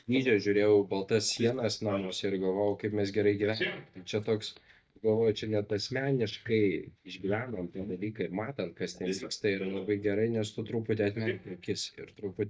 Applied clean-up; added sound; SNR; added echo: neural mask model DeepFilterNet 3.